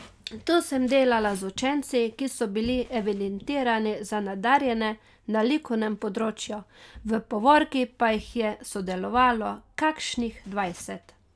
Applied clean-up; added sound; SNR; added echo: none; none; none; none.